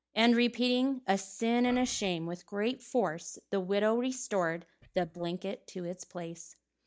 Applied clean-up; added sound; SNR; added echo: neural mask model DeepFilterNet 3.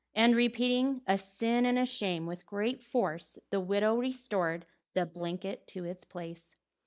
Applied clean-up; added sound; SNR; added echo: neural mask model Resemble Enhance denoiser.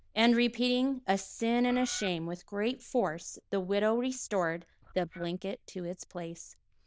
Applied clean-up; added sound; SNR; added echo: neural diffusion model UNIVERSE++.